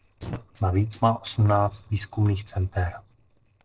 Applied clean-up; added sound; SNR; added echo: neural separator model SepFormer DNS4.